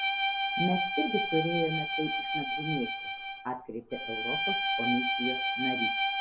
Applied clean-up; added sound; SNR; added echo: none; Bowed string instrument; -3 dB; none.